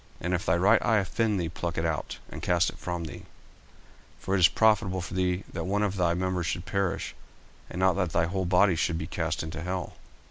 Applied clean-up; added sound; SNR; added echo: none; none; none; none.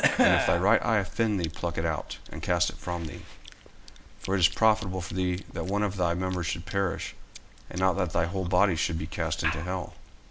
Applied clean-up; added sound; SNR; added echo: none; Chewing, mastication / Cough; 8 dB; reverberation time 0.4 s.